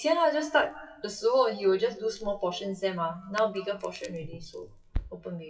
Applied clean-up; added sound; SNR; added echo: classical method WPE with log-MMSE.